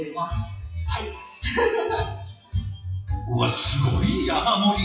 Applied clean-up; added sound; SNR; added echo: classical method WPE with log-MMSE.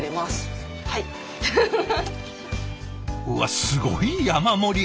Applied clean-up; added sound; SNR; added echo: none; none; none; none.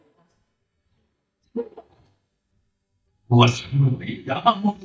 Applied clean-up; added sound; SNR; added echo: neural mask model DeepFilterNet 3.